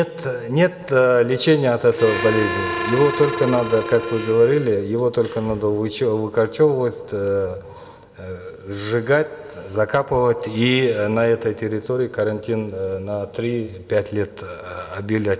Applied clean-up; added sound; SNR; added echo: none; Harmonica; 6 dB; reverberation time 2.3 s.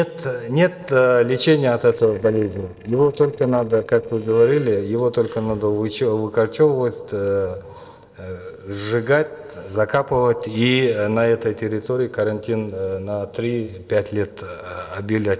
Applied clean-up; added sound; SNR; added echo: neural separator model SepFormer DNS4.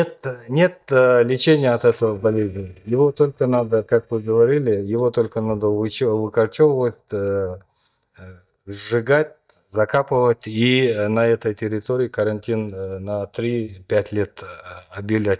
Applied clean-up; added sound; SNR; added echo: neural mask model DeepFilterNet 3.